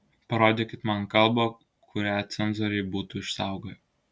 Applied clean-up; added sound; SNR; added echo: none; none; none; none.